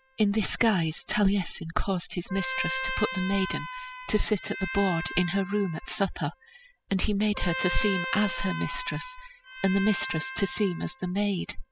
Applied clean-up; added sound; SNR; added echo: classical method spectral subtraction.